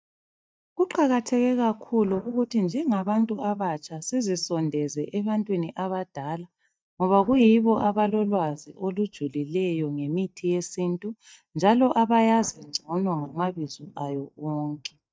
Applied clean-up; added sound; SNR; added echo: neural mask model DeepFilterNet 3.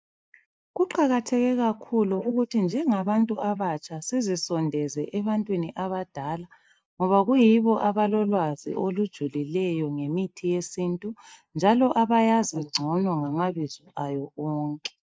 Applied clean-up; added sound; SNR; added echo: neural mask model Resemble Enhance denoiser.